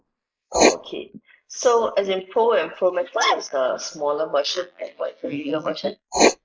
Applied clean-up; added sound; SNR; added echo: neural mask model Resemble Enhance denoiser.